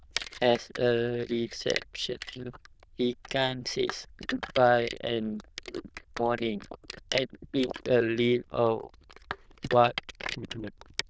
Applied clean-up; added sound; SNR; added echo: neural diffusion model UNIVERSE++.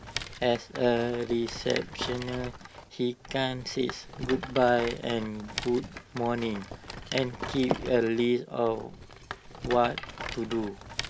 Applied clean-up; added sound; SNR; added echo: none; Rattle; 10 dB; none.